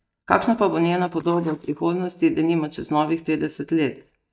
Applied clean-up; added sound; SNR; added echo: neural mask model DeepFilterNet 3.